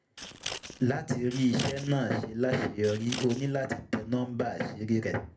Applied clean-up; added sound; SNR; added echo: none; Scissors; 11 dB; reverberation time 0.3 s.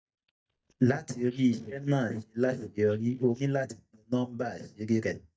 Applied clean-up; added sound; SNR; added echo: neural mask model DeepFilterNet 3.